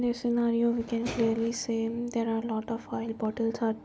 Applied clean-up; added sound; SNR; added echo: none; none; none; none.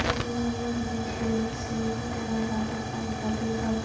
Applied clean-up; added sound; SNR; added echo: none; Tick / Hiss / Explosion / Fire; 2 dB; reverberation time 0.8 s.